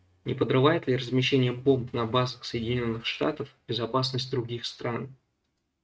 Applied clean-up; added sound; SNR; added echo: neural mask model RNNoise.